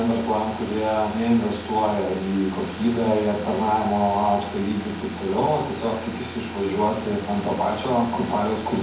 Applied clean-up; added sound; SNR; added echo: none; Car; 12 dB; reverberation time 0.9 s.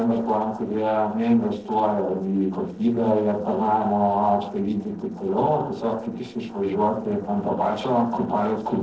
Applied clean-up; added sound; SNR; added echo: neural separator model SepFormer DNS4.